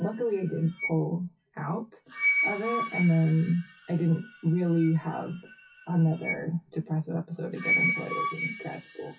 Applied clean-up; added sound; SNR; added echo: classical method WPE with log-MMSE.